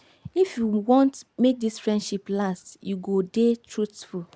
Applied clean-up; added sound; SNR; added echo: none; none; none; none.